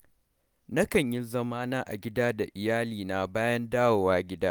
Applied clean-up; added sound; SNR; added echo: none; none; none; none.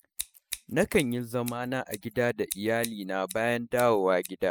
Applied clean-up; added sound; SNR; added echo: classical method spectral subtraction.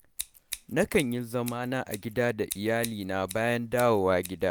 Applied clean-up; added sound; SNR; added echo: none; Scissors; 15 dB; none.